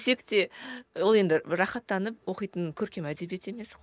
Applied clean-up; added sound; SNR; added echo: none; none; none; none.